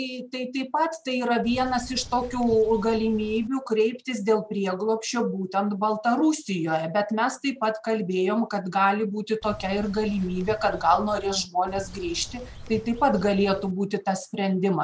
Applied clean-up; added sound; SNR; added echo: none; Bird; 16 dB; none.